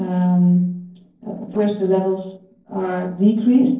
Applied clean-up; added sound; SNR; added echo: neural separator model SepFormer DNS4.